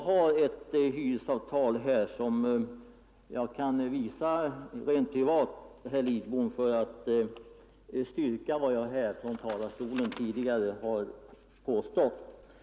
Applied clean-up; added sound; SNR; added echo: none; none; none; none.